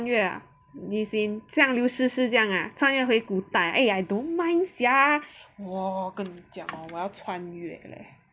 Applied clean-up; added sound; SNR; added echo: none; none; none; none.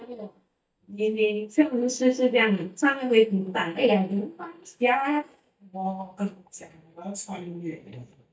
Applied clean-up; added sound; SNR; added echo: neural mask model DeepFilterNet 3.